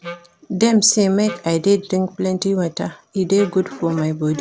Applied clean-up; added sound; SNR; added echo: none; Wind instrument, woodwind instrument; 16 dB; none.